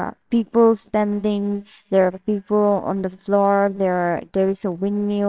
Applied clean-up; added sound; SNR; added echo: neural separator model SepFormer WHAMR!.